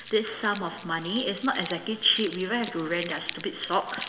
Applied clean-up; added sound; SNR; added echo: none; Crumpling, crinkling; 15 dB; reverberation time 1.7 s.